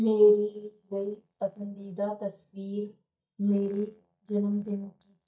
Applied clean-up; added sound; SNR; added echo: neural mask model DeepFilterNet 3.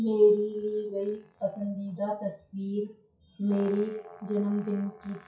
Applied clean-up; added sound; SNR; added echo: classical method WPE with log-MMSE.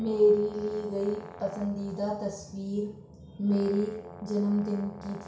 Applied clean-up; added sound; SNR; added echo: none; Brass instrument; 19 dB; reverberation time 0.6 s.